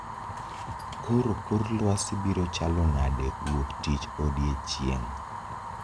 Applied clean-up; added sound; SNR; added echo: none; Fire; 9 dB; none.